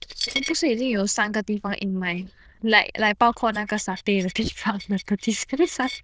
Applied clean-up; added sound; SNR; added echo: neural diffusion model UNIVERSE++.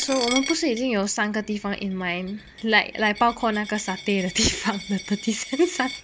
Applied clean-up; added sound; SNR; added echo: none; Coin (dropping); 12 dB; none.